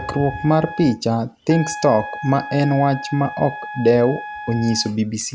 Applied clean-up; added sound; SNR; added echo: none; Trumpet; 13 dB; none.